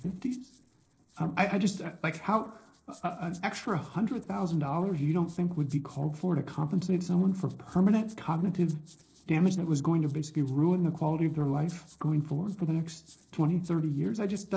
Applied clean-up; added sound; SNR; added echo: neural separator model SepFormer DNS4.